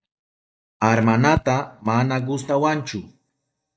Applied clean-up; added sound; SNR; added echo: neural mask model DeepFilterNet 3.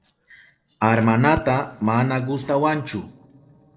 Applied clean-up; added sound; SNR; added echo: neural separator model SepFormer DNS4.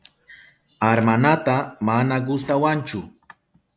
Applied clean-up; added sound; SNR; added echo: none; none; none; none.